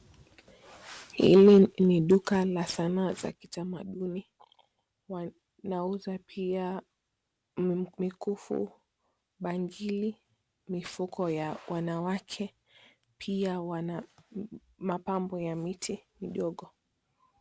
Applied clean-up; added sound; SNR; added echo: none; none; none; none.